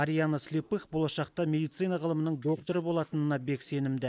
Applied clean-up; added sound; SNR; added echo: neural mask model Resemble Enhance denoiser.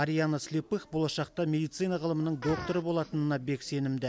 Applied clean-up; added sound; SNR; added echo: none; Fart; 15 dB; none.